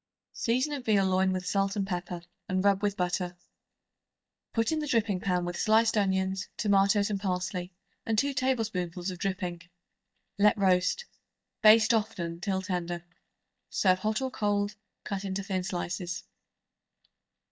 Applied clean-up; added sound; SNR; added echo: neural mask model DeepFilterNet 3.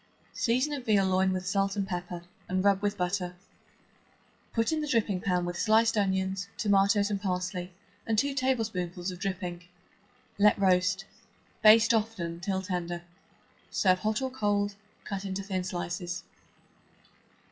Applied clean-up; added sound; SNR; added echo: classical method WPE with log-MMSE.